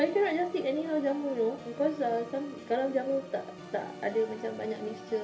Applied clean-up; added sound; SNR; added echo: none; Organ; 14 dB; reverberation time 0.3 s.